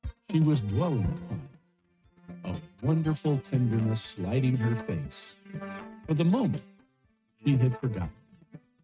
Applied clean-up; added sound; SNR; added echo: neural mask model RNNoise.